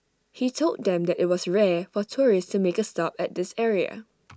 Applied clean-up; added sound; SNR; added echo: none; none; none; none.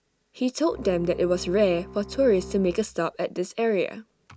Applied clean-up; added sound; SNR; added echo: none; Bowed string instrument; 16 dB; none.